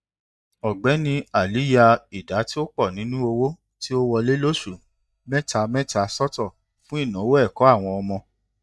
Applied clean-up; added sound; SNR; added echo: neural mask model DeepFilterNet 3.